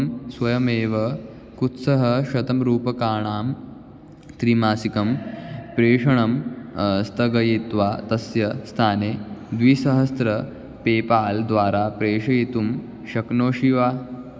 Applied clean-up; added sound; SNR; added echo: none; none; none; none.